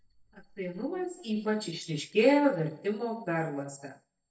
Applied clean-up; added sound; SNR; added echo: neural mask model DeepFilterNet 3.